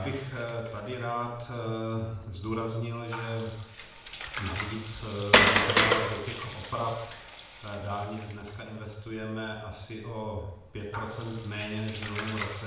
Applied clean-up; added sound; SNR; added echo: none; Water; -2 dB; reverberation time 0.7 s.